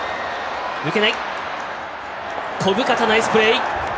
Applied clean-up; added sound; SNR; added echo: none; none; none; none.